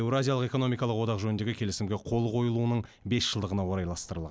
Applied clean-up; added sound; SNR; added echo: none; none; none; none.